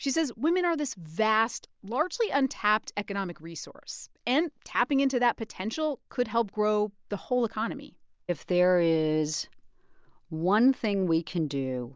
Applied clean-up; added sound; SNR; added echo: none; none; none; none.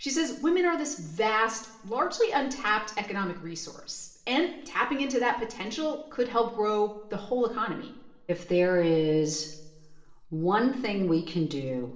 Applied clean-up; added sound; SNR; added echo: none; none; none; reverberation time 0.8 s.